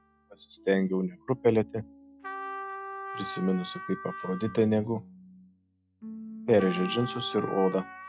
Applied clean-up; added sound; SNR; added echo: classical method log-MMSE.